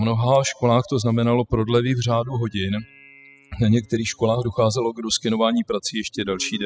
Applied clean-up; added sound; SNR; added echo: classical method spectral subtraction.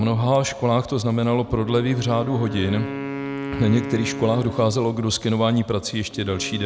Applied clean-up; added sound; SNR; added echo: none; Wind instrument, woodwind instrument; 11 dB; none.